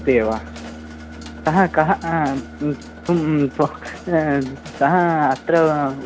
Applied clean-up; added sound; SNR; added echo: none; Brass instrument + Mechanisms; 16 dB; none.